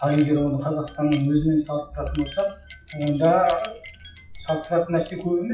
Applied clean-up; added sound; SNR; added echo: classical method WPE with log-MMSE.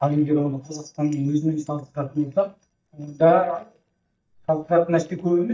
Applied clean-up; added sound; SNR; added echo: neural mask model DeepFilterNet 3.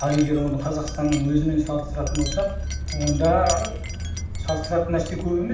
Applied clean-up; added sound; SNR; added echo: none; Wind chime; 6 dB; reverberation time 0.5 s.